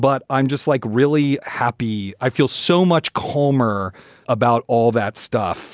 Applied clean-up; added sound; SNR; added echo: none; none; none; none.